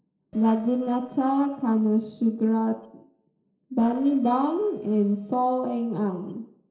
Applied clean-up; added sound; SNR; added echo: neural separator model SepFormer DNS4.